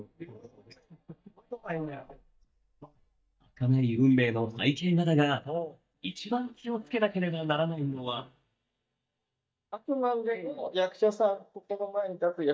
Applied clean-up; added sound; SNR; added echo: neural mask model DeepFilterNet 3.